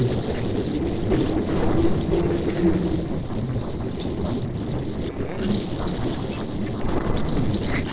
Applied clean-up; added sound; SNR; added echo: neural separator model SepFormer DNS4.